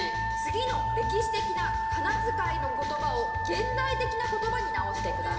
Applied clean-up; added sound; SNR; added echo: none; Wind instrument, woodwind instrument; -1 dB; reverberation time 2.3 s.